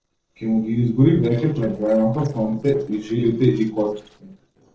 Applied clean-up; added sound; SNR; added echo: neural separator model SepFormer DNS4.